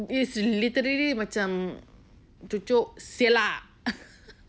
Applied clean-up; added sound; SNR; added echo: none; none; none; none.